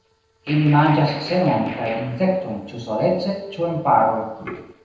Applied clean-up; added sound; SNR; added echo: neural separator model SepFormer DNS4.